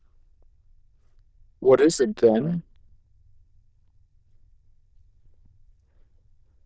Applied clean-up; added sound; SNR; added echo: neural diffusion model UNIVERSE++.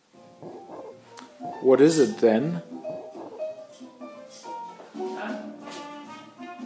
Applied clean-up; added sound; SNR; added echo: none; Glass; 18 dB; none.